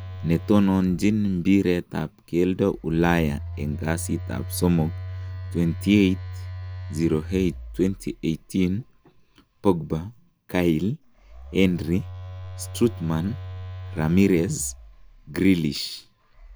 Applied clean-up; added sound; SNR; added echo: none; Telephone; 12 dB; none.